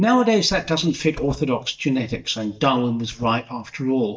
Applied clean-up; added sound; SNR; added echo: neural mask model DeepFilterNet 3.